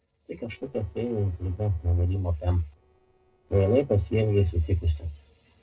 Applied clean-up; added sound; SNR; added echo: neural separator model SepFormer DNS4.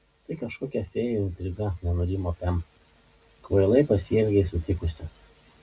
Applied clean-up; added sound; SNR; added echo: none; none; none; none.